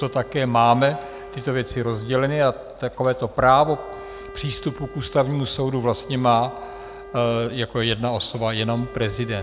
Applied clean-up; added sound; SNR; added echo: none; Wind instrument, woodwind instrument; 18 dB; none.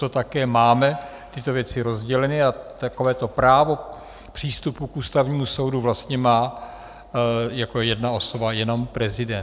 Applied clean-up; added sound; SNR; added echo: none; none; none; none.